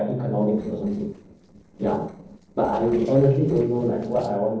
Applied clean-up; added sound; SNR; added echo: neural separator model SepFormer DNS4.